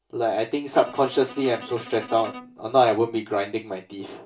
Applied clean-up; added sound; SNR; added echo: none; Bowed string instrument; 18 dB; reverberation time 0.2 s.